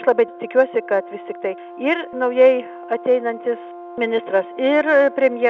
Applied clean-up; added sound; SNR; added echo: none; Brass instrument; 16 dB; none.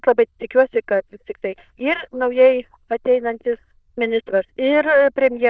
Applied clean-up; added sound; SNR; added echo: neural diffusion model UNIVERSE++.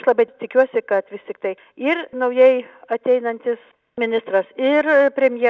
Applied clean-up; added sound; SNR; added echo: none; none; none; none.